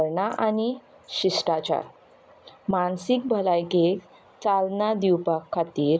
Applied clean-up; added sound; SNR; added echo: none; none; none; none.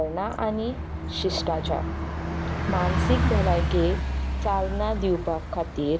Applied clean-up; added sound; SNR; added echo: none; Bus; -1 dB; none.